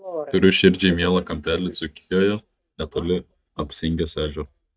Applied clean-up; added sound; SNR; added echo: neural mask model DeepFilterNet 3.